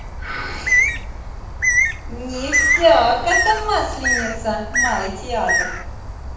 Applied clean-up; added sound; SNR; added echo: none; Bird; -1 dB; reverberation time 0.8 s.